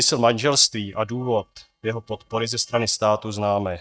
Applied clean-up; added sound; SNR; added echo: neural mask model DeepFilterNet 3.